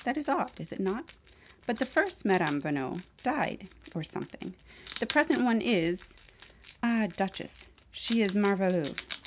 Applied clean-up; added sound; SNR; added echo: none; Wild animals; 18 dB; none.